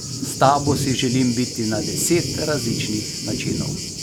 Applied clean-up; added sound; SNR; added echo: none; Thunder; 3 dB; none.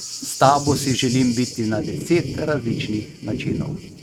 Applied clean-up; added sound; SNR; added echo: neural mask model RNNoise.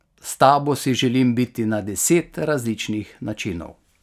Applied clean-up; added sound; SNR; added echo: none; none; none; none.